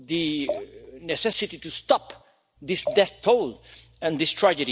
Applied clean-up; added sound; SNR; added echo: none; Liquid; 13 dB; none.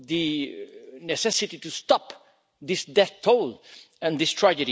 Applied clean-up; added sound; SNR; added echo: none; none; none; none.